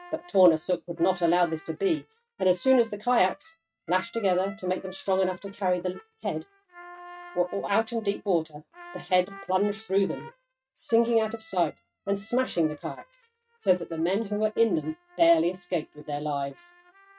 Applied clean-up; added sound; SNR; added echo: neural mask model RNNoise.